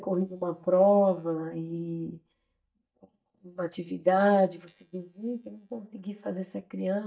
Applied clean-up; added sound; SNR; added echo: neural mask model DeepFilterNet 3.